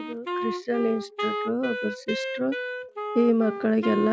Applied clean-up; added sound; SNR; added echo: none; Wind instrument, woodwind instrument; 6 dB; none.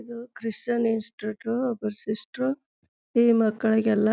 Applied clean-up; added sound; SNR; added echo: none; none; none; none.